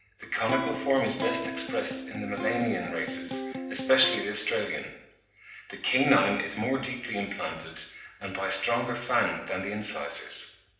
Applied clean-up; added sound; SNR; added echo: none; Electric guitar; 6 dB; reverberation time 0.8 s.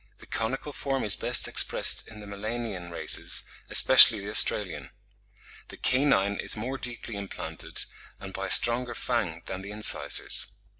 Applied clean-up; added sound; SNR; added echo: none; none; none; none.